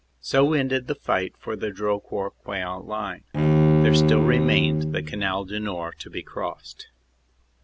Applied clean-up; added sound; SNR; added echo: none; Bowed string instrument; -5 dB; none.